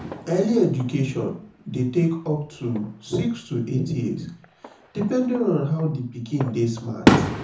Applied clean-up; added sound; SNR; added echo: none; Fireworks; 4 dB; reverberation time 0.5 s.